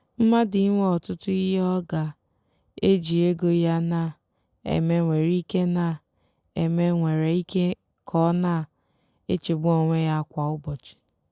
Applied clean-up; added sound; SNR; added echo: none; none; none; none.